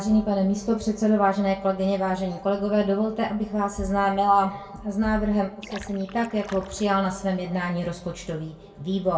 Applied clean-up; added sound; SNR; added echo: none; Splash, splatter; 19 dB; reverberation time 0.2 s.